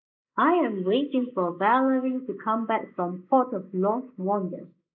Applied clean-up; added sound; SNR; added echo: neural mask model Resemble Enhance denoiser.